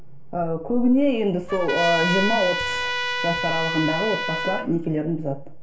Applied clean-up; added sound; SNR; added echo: none; Trumpet; 3 dB; reverberation time 0.3 s.